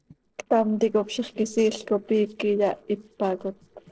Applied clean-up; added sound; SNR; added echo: neural separator model SepFormer DNS4.